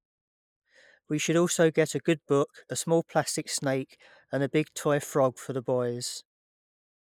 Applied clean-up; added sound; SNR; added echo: neural mask model Resemble Enhance denoiser.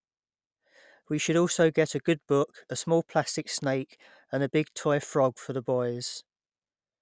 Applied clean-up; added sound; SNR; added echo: none; none; none; none.